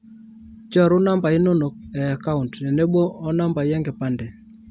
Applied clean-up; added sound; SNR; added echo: none; none; none; none.